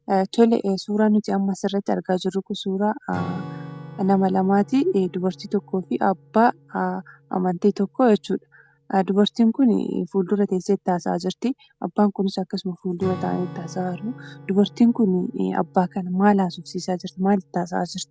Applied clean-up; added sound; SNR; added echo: none; Acoustic guitar / Strum; 20 dB; none.